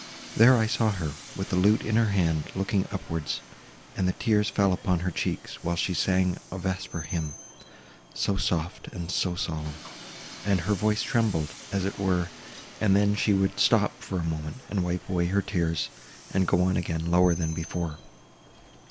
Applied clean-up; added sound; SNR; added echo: none; Train; 19 dB; none.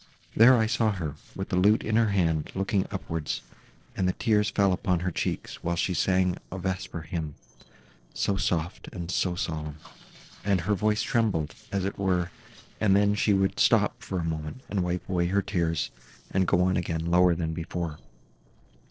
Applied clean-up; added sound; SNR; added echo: neural separator model SepFormer DNS4.